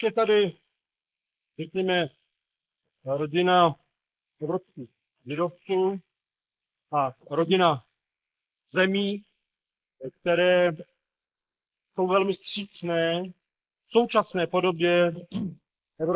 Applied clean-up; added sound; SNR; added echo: neural mask model Resemble Enhance denoiser.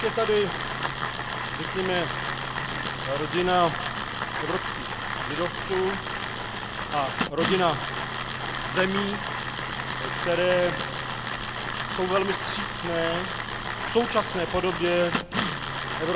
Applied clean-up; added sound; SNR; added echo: none; Tools; 2 dB; none.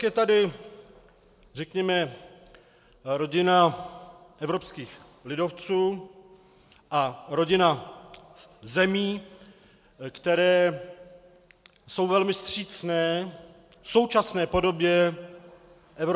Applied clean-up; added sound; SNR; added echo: none; none; none; none.